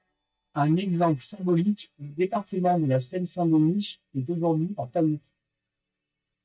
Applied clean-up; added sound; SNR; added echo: neural mask model DeepFilterNet 3.